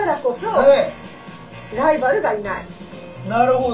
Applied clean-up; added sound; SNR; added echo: none; none; none; reverberation time 0.3 s.